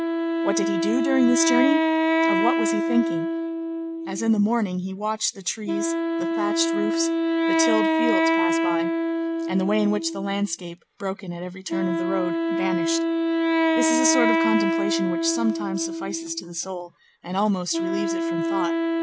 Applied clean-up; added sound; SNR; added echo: none; Wind instrument, woodwind instrument; -3 dB; none.